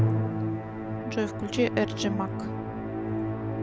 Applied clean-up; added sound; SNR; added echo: none; Musical instrument; -3 dB; none.